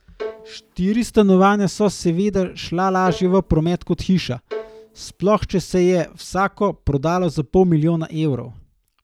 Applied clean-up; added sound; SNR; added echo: none; Bowed string instrument; 17 dB; none.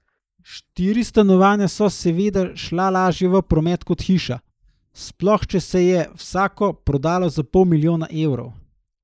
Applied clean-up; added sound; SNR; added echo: neural mask model Resemble Enhance denoiser.